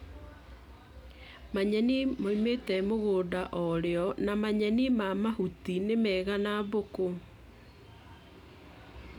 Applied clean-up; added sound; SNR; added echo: none; none; none; none.